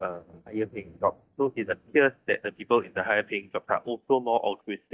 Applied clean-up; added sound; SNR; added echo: neural mask model DeepFilterNet 3.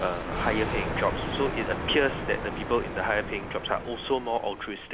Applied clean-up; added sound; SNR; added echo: none; Thunder; 4 dB; none.